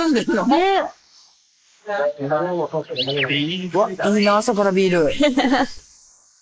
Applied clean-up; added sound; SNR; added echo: neural mask model Resemble Enhance denoiser.